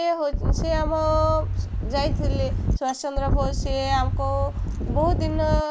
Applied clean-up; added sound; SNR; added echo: none; Wind; -2 dB; none.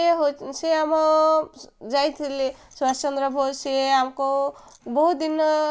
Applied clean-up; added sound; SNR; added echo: none; none; none; none.